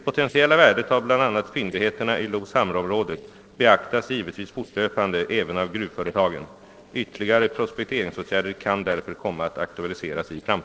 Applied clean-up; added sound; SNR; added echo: neural separator model SepFormer DNS4.